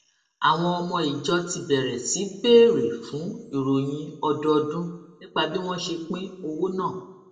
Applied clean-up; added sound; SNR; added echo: none; none; none; reverberation time 0.8 s.